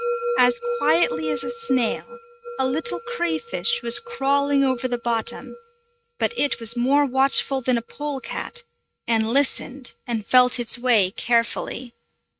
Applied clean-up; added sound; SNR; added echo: neural mask model RNNoise.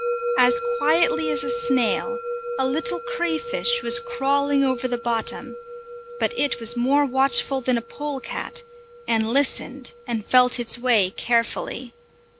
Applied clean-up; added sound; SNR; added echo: none; Musical instrument; 7 dB; none.